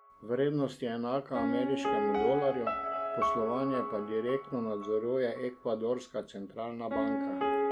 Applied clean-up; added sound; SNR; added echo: none; Piano; 2 dB; none.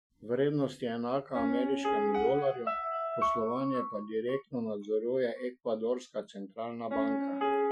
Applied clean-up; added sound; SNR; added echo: classical method Wiener filter.